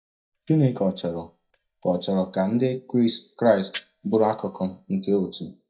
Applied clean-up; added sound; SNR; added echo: neural mask model DeepFilterNet 3.